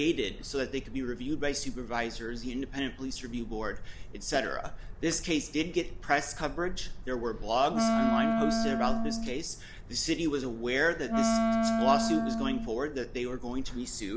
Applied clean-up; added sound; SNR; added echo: none; Wind instrument, woodwind instrument; -2 dB; none.